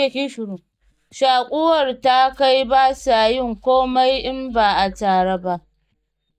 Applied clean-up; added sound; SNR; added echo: neural mask model DeepFilterNet 3.